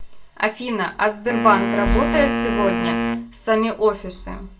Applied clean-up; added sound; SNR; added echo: none; Wind instrument, woodwind instrument; 3 dB; reverberation time 0.2 s.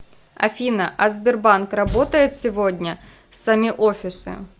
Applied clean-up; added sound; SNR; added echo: none; none; none; none.